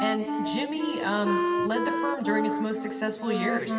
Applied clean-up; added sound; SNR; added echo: none; Wind instrument, woodwind instrument; 0 dB; reverberation time 2.2 s.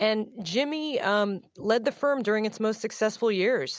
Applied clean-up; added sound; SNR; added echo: none; none; none; none.